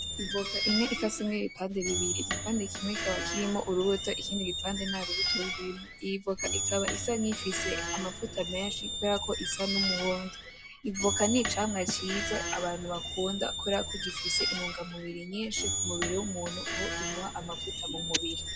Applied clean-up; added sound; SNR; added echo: none; Squeak; 1 dB; none.